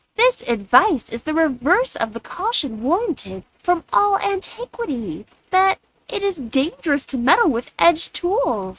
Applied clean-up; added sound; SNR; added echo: neural mask model RNNoise.